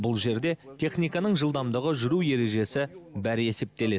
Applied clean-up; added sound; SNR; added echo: none; none; none; none.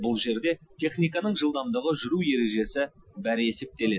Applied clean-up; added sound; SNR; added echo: classical method Wiener filter.